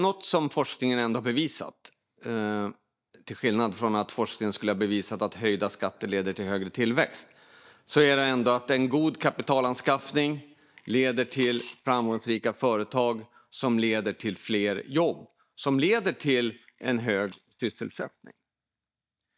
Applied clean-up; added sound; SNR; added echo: neural mask model DeepFilterNet 3.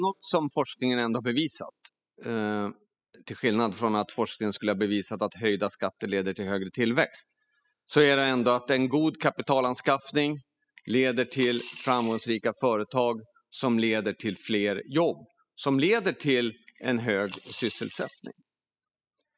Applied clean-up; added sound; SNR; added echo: classical method spectral subtraction.